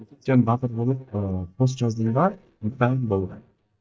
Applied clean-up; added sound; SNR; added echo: neural mask model DeepFilterNet 3.